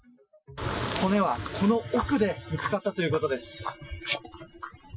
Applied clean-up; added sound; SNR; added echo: classical method Wiener filter.